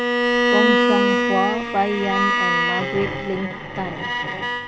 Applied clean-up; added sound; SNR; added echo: none; Bowed string instrument; -5 dB; none.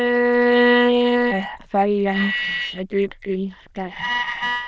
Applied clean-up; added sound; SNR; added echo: neural diffusion model UNIVERSE++.